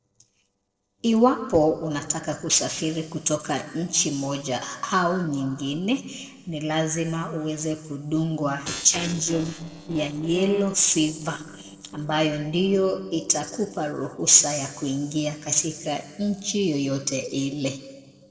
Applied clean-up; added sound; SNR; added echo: neural separator model SepFormer DNS4.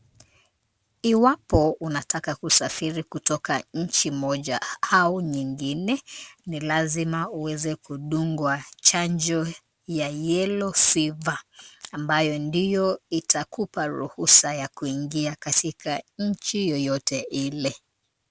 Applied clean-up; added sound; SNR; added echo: none; none; none; none.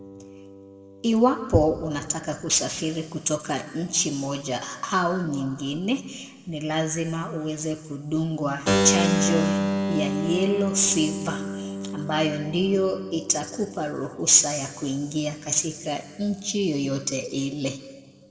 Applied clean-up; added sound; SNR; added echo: none; Keyboard (musical); 6 dB; reverberation time 1.2 s.